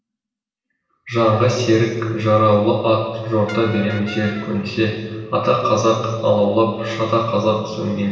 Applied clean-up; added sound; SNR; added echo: none; Brass instrument; 15 dB; reverberation time 1.3 s.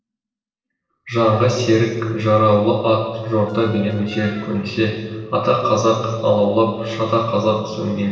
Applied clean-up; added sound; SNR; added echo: neural separator model SepFormer DNS4.